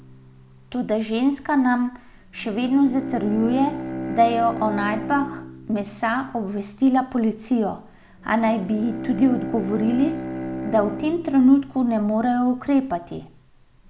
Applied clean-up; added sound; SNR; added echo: none; Bowed string instrument; 11 dB; none.